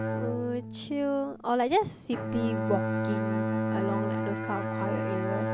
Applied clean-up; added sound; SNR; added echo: none; Bowed string instrument; 0 dB; none.